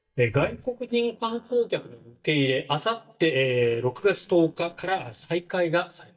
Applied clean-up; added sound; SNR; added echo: neural mask model DeepFilterNet 3.